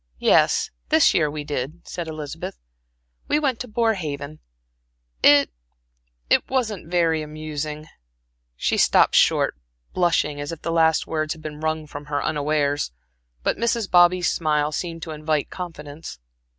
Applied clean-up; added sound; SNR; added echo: none; none; none; none.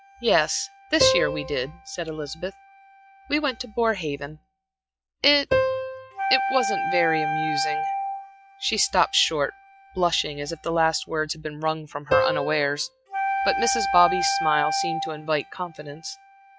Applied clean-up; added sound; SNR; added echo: classical method log-MMSE.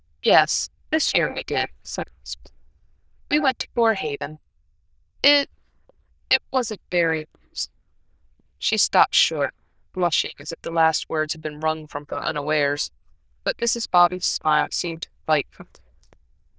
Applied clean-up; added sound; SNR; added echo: neural diffusion model UNIVERSE++.